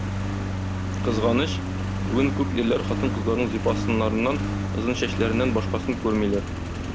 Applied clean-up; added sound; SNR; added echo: none; Engine; 1 dB; none.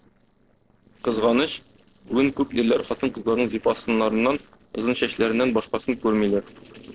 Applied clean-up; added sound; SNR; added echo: neural separator model SepFormer DNS4.